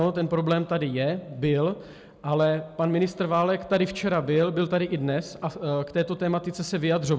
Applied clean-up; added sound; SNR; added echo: none; none; none; none.